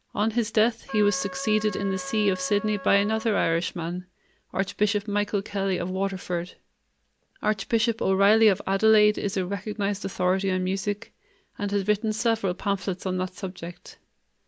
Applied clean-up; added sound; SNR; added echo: none; Trumpet; 14 dB; none.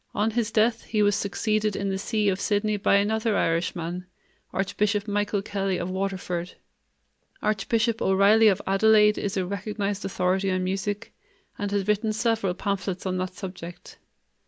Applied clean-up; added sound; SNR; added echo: none; none; none; none.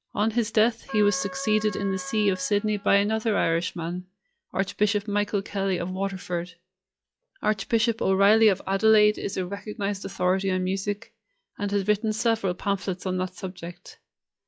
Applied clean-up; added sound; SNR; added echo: classical method log-MMSE.